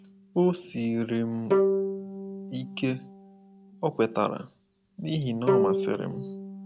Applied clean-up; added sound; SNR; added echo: none; Bowed string instrument; 1 dB; none.